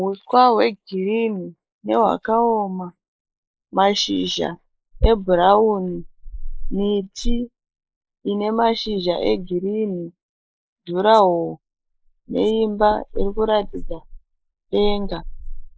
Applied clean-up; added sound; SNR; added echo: neural mask model Resemble Enhance denoiser.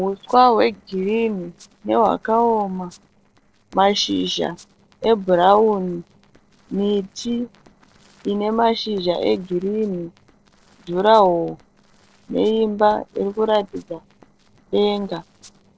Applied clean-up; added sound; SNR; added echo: neural separator model SepFormer DNS4.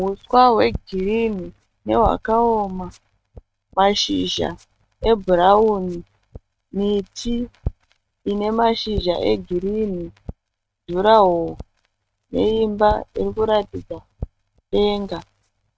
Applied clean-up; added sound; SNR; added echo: neural mask model RNNoise.